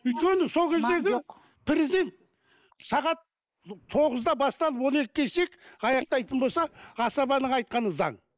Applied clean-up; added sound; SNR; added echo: neural mask model Resemble Enhance denoiser.